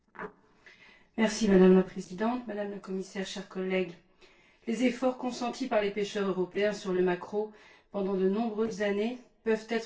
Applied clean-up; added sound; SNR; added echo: neural separator model SepFormer DNS4.